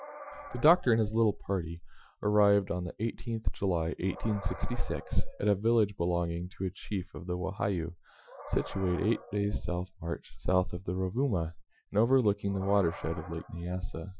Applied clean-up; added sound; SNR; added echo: classical method Wiener filter.